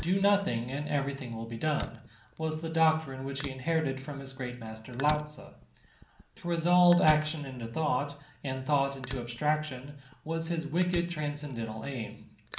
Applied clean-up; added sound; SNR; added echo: none; Fire; 16 dB; reverberation time 0.6 s.